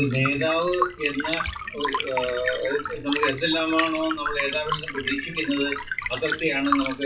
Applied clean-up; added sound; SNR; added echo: classical method WPE with log-MMSE.